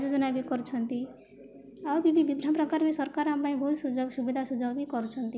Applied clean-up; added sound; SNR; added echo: none; none; none; none.